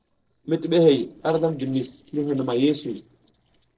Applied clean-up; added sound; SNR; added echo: neural separator model SepFormer DNS4.